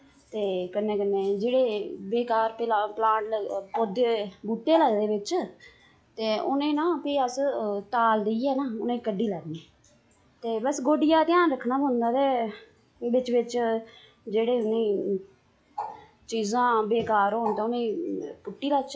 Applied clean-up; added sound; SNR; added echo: classical method log-MMSE.